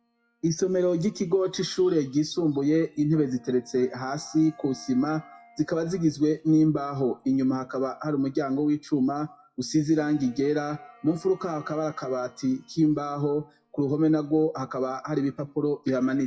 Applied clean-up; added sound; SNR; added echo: classical method WPE with log-MMSE.